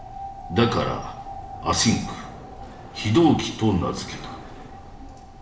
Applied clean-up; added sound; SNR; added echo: none; Mechanisms; 19 dB; reverberation time 0.7 s.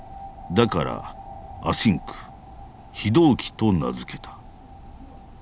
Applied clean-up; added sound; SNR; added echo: none; none; none; none.